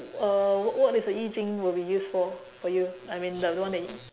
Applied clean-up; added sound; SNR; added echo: none; none; none; none.